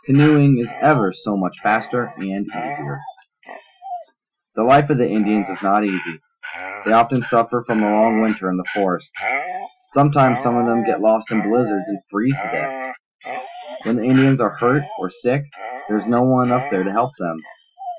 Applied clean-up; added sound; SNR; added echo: classical method Wiener filter.